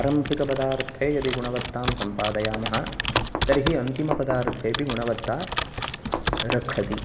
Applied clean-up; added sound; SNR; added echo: none; Computer keyboard + Knock; 3 dB; none.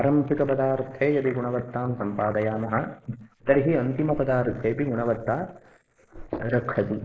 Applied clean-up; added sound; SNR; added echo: neural mask model Resemble Enhance denoiser.